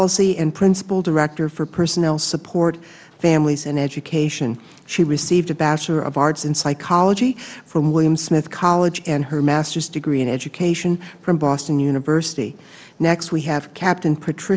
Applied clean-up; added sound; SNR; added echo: none; none; none; none.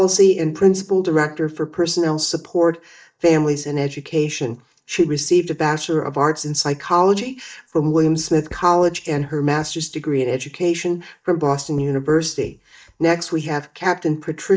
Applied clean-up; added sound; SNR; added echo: neural mask model DeepFilterNet 3.